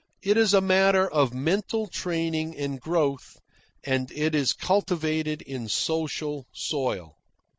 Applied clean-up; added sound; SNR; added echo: none; none; none; none.